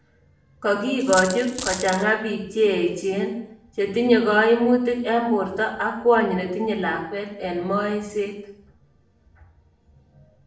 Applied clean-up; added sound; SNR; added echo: none; Coin (dropping); 9 dB; reverberation time 0.6 s.